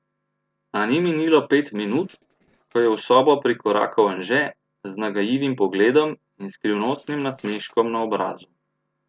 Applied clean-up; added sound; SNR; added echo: neural separator model SepFormer DNS4.